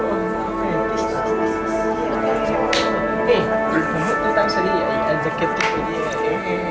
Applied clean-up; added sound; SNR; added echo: none; Musical instrument; -4 dB; none.